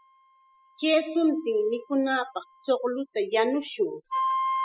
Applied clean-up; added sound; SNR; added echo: classical method spectral subtraction.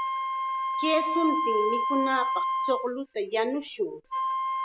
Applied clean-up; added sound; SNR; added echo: none; Wind instrument, woodwind instrument; -1 dB; none.